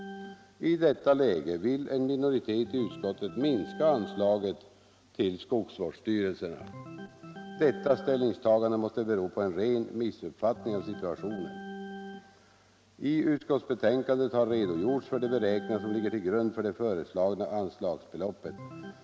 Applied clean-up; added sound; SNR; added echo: none; Organ; 17 dB; none.